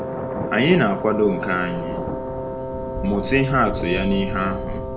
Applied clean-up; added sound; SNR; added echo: none; Thunder + Wind instrument, woodwind instrument; 5 dB; none.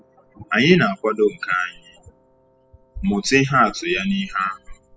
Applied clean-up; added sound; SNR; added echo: classical method spectral subtraction.